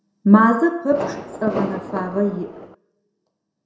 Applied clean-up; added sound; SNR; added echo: none; Fireworks; 9 dB; reverberation time 0.6 s.